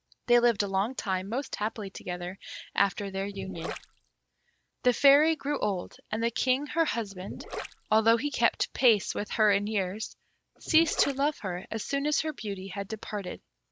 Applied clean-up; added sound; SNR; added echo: none; Gurgling; 12 dB; none.